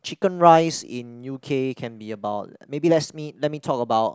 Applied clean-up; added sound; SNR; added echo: none; none; none; none.